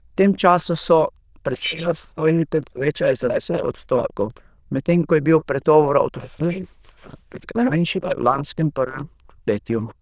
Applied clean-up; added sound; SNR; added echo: neural diffusion model UNIVERSE++.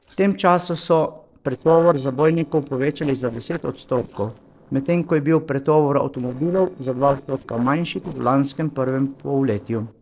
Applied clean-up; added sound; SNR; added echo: neural separator model SepFormer DNS4.